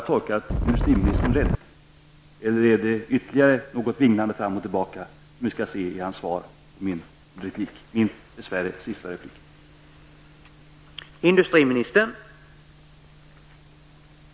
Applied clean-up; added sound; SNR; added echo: none; Wind; -3 dB; none.